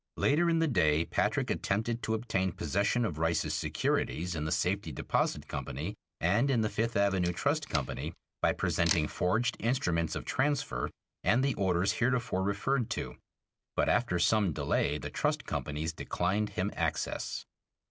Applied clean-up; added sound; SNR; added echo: none; Camera; 13 dB; none.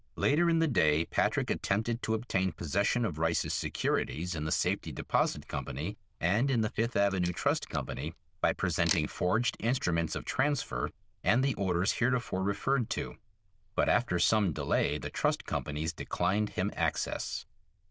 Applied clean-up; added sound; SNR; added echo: neural diffusion model UNIVERSE++.